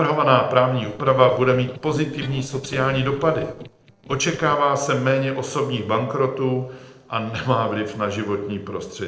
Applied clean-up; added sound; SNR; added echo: neural separator model SepFormer DNS4.